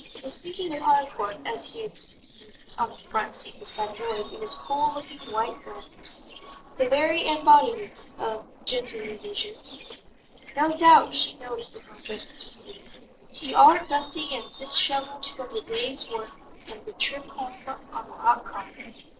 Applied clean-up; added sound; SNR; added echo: neural separator model SepFormer DNS4.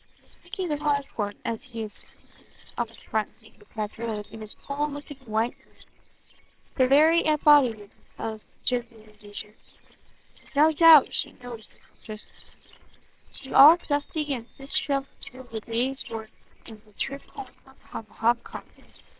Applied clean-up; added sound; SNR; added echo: neural separator model SepFormer WHAMR!.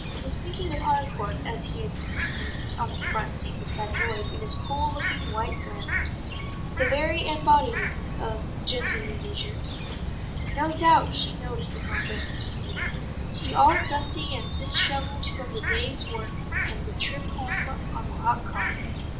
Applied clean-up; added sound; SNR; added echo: none; Bird; 0 dB; reverberation time 0.4 s.